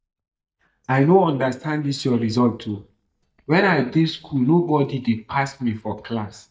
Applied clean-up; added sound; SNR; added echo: neural mask model DeepFilterNet 3.